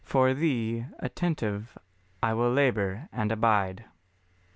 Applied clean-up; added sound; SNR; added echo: none; none; none; none.